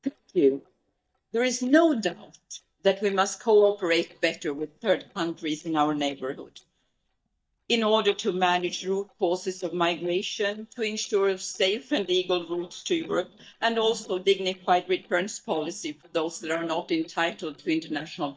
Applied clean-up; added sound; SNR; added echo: neural mask model DeepFilterNet 3.